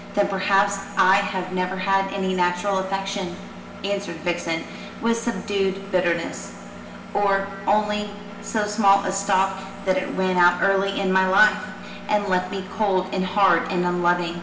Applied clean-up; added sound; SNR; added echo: none; Engine; 14 dB; reverberation time 1.9 s.